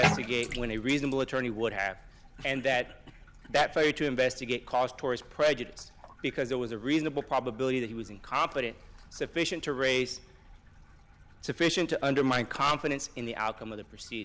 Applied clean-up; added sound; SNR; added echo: none; Bathtub (filling or washing); 11 dB; none.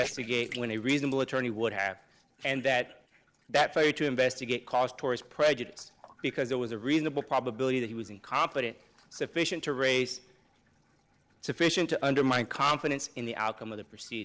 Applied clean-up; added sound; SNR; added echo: neural separator model SepFormer DNS4.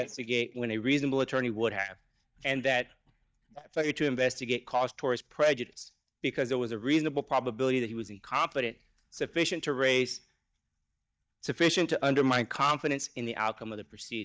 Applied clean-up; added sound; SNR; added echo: neural mask model DeepFilterNet 3.